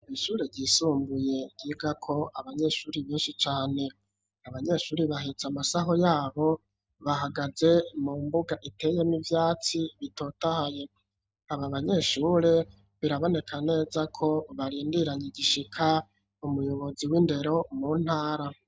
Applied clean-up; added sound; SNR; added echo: none; none; none; none.